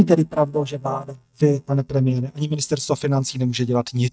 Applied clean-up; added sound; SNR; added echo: neural mask model DeepFilterNet 3.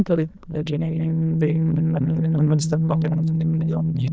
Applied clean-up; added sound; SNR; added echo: neural diffusion model UNIVERSE++.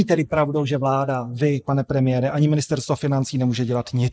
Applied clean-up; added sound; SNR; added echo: neural mask model Resemble Enhance denoiser.